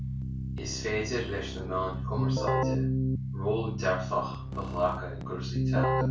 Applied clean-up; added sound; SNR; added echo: none; Keyboard (musical); -3 dB; reverberation time 0.3 s.